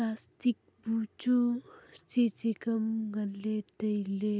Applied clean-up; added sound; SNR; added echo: none; none; none; none.